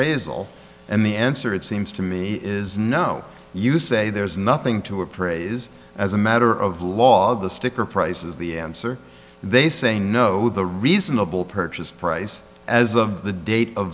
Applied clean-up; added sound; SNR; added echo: none; none; none; none.